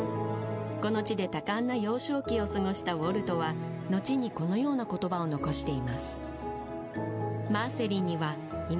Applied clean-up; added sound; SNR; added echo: none; none; none; none.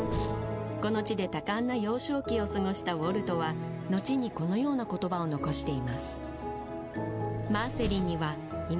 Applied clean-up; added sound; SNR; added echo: none; Train; 15 dB; none.